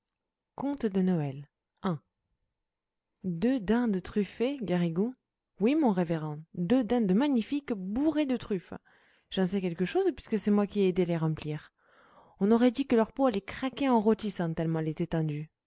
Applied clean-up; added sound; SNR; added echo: none; none; none; none.